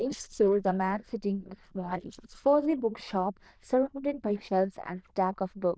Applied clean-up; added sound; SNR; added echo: neural diffusion model UNIVERSE++.